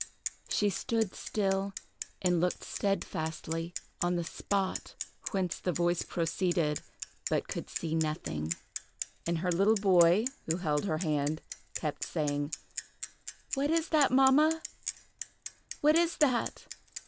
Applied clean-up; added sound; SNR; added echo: none; Bicycle; 12 dB; none.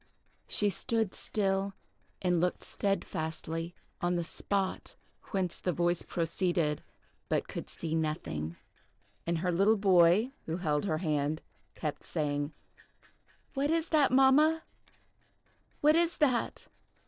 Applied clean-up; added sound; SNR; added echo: neural separator model SepFormer DNS4.